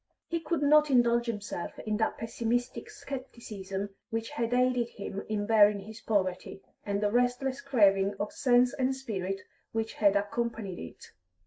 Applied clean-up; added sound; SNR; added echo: neural mask model Resemble Enhance denoiser.